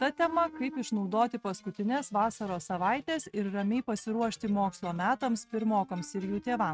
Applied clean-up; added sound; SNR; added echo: neural mask model RNNoise.